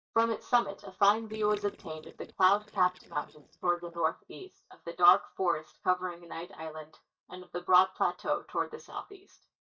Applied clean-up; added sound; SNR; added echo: neural mask model DeepFilterNet 3.